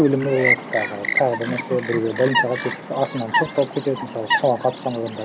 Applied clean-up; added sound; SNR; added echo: none; Chirp, tweet; 3 dB; none.